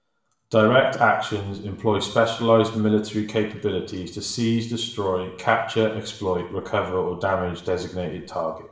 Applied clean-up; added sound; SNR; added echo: none; none; none; reverberation time 0.6 s.